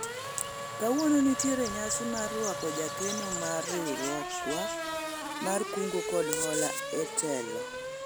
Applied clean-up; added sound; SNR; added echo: none; Race car, auto racing / Accelerating, revving, vroom; 4 dB; none.